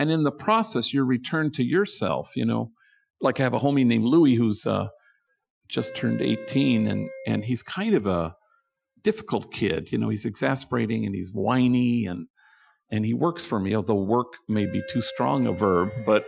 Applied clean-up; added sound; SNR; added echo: classical method Wiener filter.